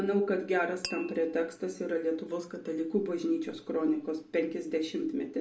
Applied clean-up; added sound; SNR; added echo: none; Glass; 14 dB; reverberation time 0.4 s.